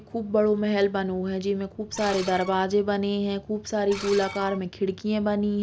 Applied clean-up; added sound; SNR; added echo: none; Screech; 14 dB; none.